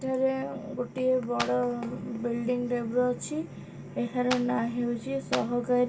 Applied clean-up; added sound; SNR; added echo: none; Clapping; 8 dB; reverberation time 0.2 s.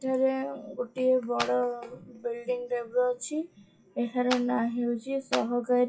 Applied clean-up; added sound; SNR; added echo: classical method WPE with log-MMSE.